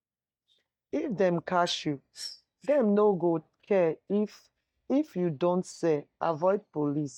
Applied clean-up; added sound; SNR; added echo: neural mask model DeepFilterNet 3.